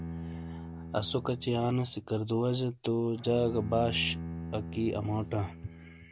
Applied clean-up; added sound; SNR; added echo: none; Bowed string instrument; 10 dB; none.